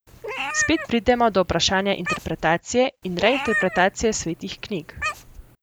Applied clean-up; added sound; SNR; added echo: none; Meow; 8 dB; none.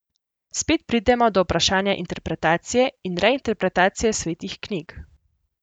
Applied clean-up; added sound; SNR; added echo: none; none; none; none.